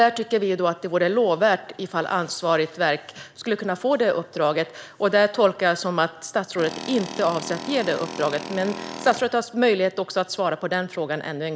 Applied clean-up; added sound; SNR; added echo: none; Tools; 11 dB; none.